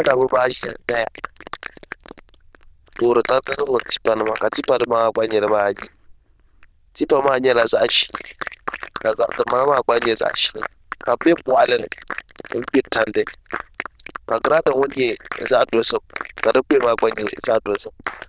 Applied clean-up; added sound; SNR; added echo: neural diffusion model UNIVERSE++.